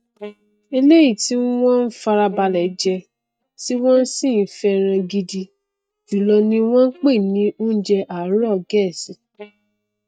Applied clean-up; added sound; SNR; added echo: neural mask model DeepFilterNet 3.